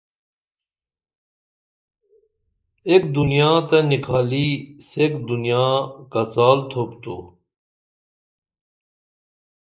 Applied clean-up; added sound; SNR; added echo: neural mask model Resemble Enhance denoiser.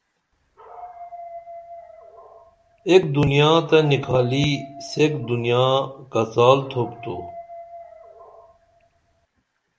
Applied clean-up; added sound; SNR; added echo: none; Dog; 19 dB; none.